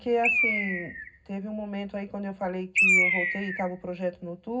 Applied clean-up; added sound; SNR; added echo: none; Bird; -3 dB; reverberation time 0.4 s.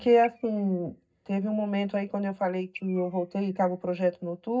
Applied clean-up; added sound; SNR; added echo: neural mask model DeepFilterNet 3.